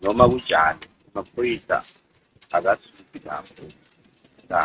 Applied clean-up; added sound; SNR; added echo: neural mask model RNNoise.